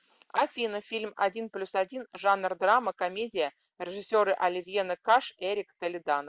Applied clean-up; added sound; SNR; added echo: none; none; none; none.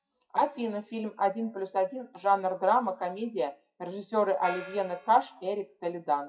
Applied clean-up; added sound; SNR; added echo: classical method WPE with log-MMSE.